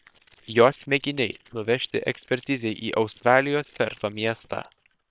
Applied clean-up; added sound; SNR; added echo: neural separator model SepFormer WHAM!.